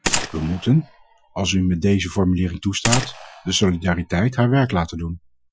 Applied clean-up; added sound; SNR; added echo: classical method Wiener filter.